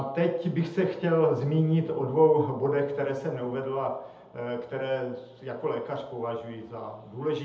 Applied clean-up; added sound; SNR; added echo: none; none; none; reverberation time 0.7 s.